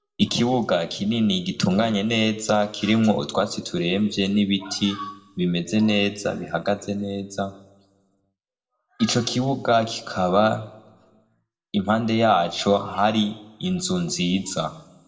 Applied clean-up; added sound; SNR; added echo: none; none; none; reverberation time 0.6 s.